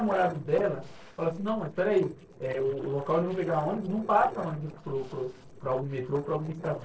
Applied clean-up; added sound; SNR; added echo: neural separator model SepFormer DNS4.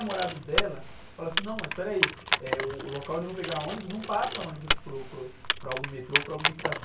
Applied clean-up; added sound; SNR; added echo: none; Keys jangling; -4 dB; reverberation time 0.3 s.